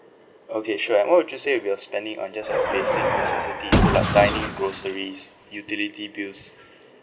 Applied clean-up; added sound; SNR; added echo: none; Car; -1 dB; none.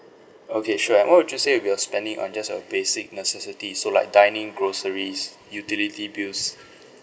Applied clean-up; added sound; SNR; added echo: none; none; none; none.